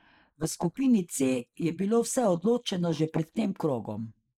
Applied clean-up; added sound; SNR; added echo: neural mask model Resemble Enhance denoiser.